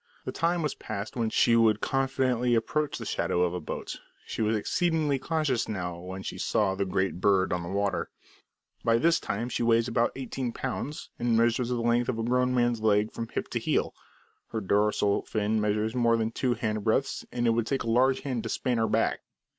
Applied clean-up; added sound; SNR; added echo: none; none; none; none.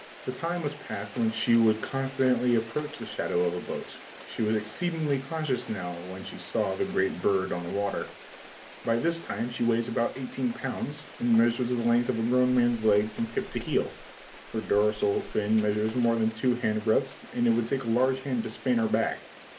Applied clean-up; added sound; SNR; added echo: none; Rain; 17 dB; reverberation time 0.3 s.